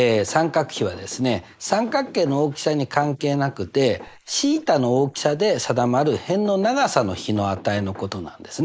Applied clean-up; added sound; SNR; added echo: neural mask model Resemble Enhance denoiser.